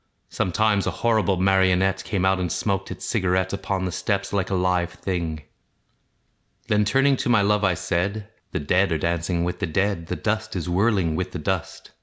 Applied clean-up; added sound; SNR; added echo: none; none; none; none.